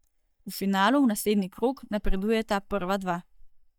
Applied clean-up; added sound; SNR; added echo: neural mask model DeepFilterNet 3.